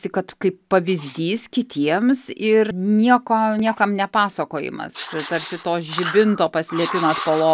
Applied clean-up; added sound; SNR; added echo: none; none; none; none.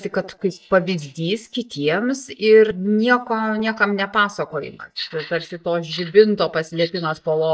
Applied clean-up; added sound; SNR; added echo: neural mask model DeepFilterNet 3.